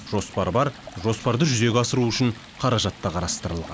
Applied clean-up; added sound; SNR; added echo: none; Stream; 18 dB; none.